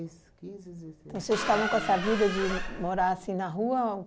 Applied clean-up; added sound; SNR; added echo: none; Squeak; 5 dB; none.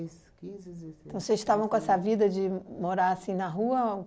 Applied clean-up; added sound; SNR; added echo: none; none; none; none.